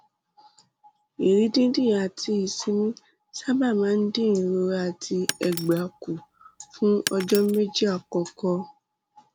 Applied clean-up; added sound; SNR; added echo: none; Shatter; 12 dB; none.